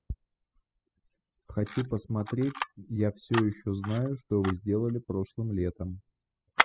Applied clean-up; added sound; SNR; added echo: classical method spectral subtraction.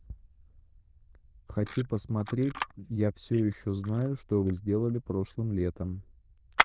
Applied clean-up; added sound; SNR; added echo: neural diffusion model UNIVERSE++.